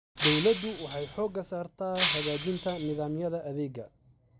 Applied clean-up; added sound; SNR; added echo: none; Shatter; -4 dB; none.